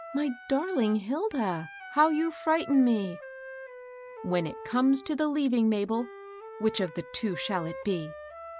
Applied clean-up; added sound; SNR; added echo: none; Wind instrument, woodwind instrument; 15 dB; none.